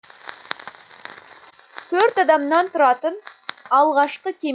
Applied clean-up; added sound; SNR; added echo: classical method log-MMSE.